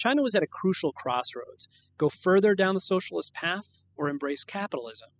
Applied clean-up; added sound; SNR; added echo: classical method spectral subtraction.